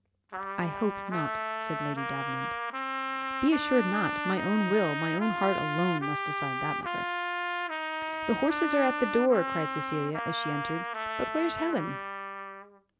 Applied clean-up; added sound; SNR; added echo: none; Trumpet; 2 dB; none.